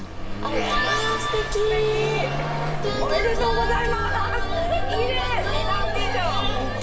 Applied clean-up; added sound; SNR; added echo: none; Car passing by / Accelerating, revving, vroom; 1 dB; reverberation time 1.2 s.